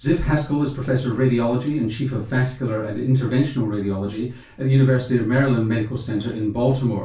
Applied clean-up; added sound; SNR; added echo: none; none; none; reverberation time 0.3 s.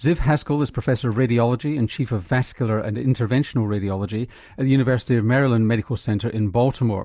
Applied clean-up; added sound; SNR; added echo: none; none; none; none.